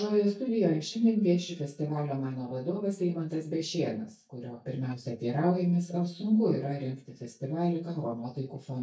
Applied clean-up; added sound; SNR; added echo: neural mask model DeepFilterNet 3.